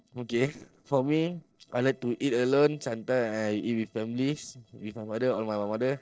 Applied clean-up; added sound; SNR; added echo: neural separator model SepFormer DNS4.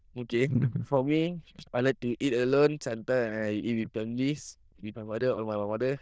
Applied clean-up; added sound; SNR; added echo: neural diffusion model UNIVERSE++.